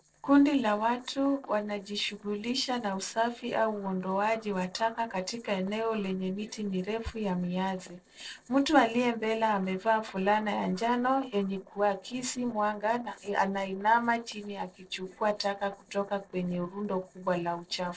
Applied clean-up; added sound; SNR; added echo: neural separator model SepFormer DNS4.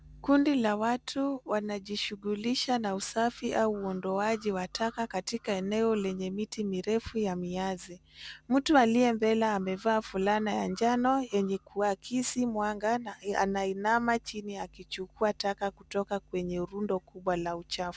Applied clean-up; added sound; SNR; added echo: none; none; none; none.